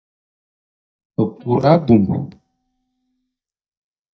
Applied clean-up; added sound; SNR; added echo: neural mask model DeepFilterNet 3.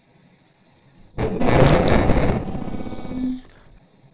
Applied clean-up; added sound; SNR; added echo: neural separator model SepFormer DNS4.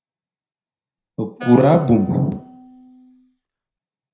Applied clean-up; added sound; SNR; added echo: none; Wind instrument, woodwind instrument; 17 dB; reverberation time 0.5 s.